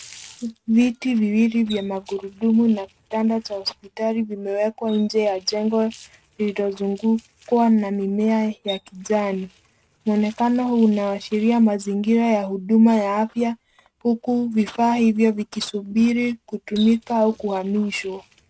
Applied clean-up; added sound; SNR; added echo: neural mask model RNNoise.